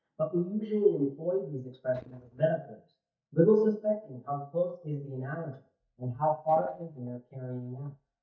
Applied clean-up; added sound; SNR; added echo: neural mask model DeepFilterNet 3.